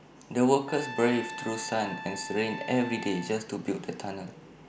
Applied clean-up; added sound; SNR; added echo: none; Trumpet; 11 dB; none.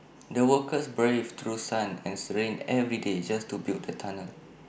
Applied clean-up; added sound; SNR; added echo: none; none; none; none.